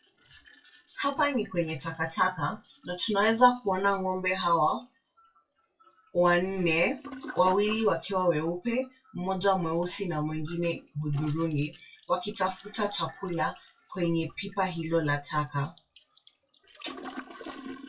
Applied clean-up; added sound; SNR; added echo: classical method WPE with log-MMSE.